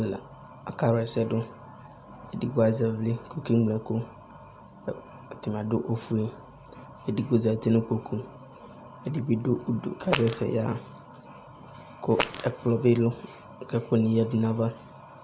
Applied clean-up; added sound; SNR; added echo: none; Fart; 3 dB; none.